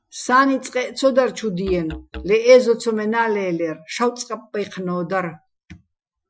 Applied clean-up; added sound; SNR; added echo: classical method Wiener filter.